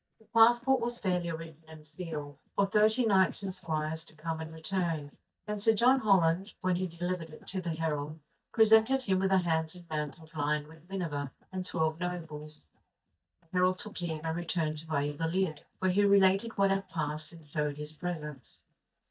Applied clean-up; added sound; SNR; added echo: neural mask model DeepFilterNet 3.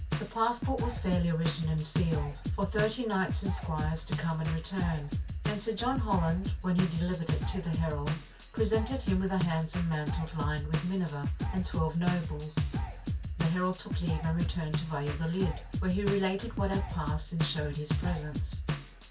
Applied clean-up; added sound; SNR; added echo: none; Drum kit; 2 dB; reverberation time 0.2 s.